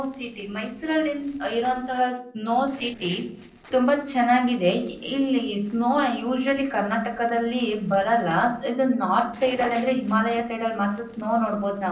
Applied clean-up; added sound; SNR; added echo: neural separator model SepFormer DNS4.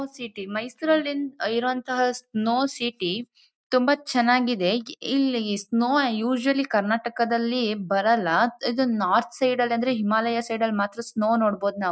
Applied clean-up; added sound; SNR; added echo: none; none; none; none.